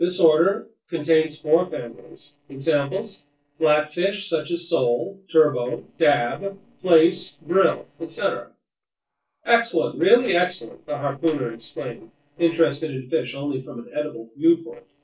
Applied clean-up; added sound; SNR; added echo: neural separator model SepFormer DNS4.